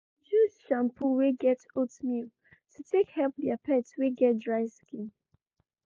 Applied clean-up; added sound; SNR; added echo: none; none; none; none.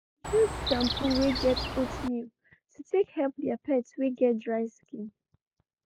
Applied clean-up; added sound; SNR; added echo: none; Chirp, tweet; 4 dB; none.